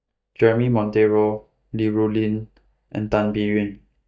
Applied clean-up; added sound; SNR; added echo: neural mask model DeepFilterNet 3.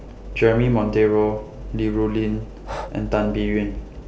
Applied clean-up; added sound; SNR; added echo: none; Breathing; 19 dB; reverberation time 1.6 s.